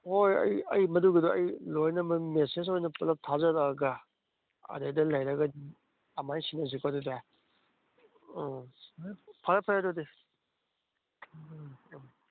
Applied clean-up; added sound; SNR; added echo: none; none; none; none.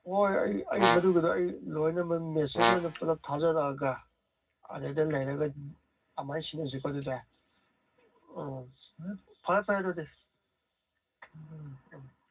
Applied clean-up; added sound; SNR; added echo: none; Brass instrument; -1 dB; reverberation time 0.4 s.